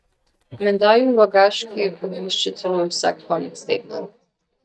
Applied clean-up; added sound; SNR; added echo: neural mask model DeepFilterNet 3.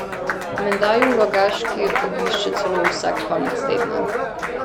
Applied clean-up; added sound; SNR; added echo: none; Applause; 0 dB; none.